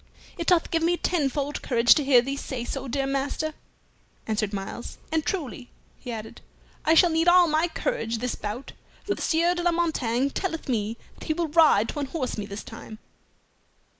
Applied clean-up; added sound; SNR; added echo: neural mask model Resemble Enhance denoiser.